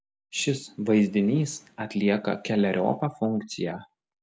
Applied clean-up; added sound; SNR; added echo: none; none; none; none.